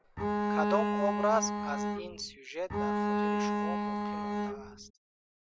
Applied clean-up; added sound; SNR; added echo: none; Bowed string instrument; -5 dB; none.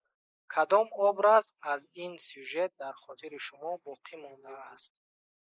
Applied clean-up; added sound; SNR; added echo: neural mask model Resemble Enhance denoiser.